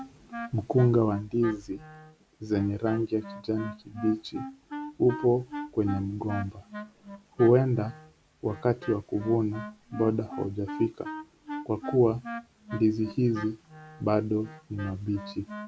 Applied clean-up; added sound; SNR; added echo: none; Wind instrument, woodwind instrument; 13 dB; none.